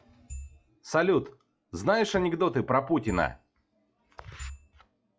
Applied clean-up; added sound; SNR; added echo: classical method log-MMSE.